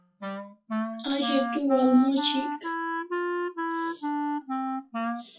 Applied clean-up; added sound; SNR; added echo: classical method WPE with log-MMSE.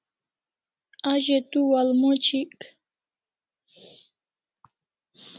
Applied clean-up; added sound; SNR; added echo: none; none; none; none.